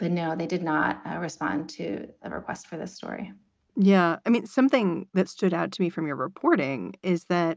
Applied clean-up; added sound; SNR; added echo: none; none; none; none.